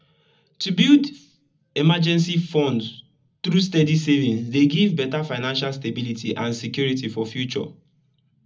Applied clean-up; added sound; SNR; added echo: none; none; none; reverberation time 0.4 s.